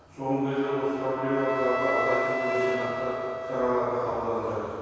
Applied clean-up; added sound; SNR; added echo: none; Wind instrument, woodwind instrument; 4 dB; reverberation time 2.2 s.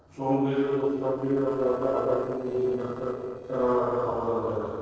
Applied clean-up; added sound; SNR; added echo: neural separator model SepFormer DNS4.